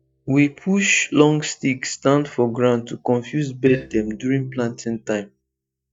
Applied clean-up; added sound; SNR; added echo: neural mask model DeepFilterNet 3.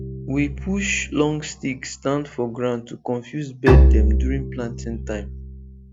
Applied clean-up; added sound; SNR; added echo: none; Bowed string instrument; -3 dB; none.